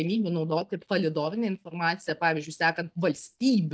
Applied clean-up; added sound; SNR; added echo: neural mask model DeepFilterNet 3.